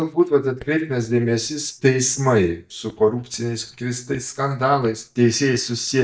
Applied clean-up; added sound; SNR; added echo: neural mask model DeepFilterNet 3.